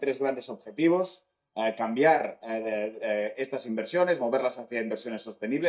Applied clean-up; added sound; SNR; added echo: neural mask model DeepFilterNet 3.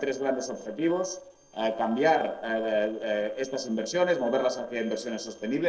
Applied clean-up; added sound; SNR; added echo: neural separator model SepFormer DNS4.